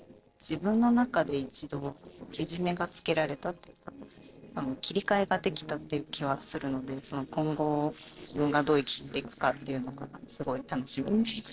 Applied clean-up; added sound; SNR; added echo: neural separator model SepFormer DNS4.